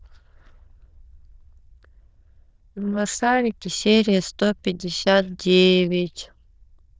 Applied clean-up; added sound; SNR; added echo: neural diffusion model UNIVERSE++.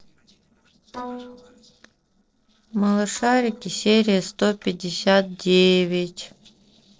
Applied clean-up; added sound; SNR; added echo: neural separator model SepFormer DNS4.